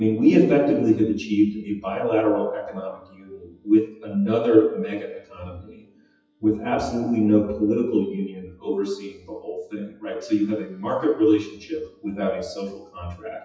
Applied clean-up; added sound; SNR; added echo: classical method WPE with log-MMSE.